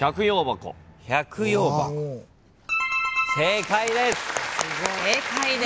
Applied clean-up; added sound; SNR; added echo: none; none; none; none.